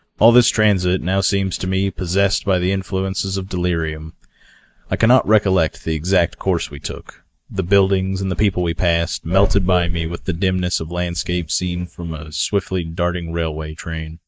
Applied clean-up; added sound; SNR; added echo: neural mask model DeepFilterNet 3.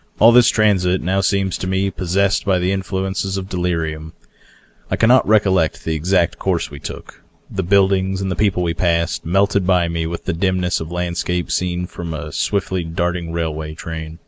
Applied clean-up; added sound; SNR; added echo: none; none; none; none.